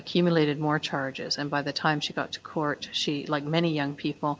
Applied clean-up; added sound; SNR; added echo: none; none; none; none.